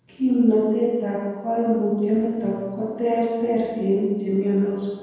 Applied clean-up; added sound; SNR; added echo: none; none; none; reverberation time 1.2 s.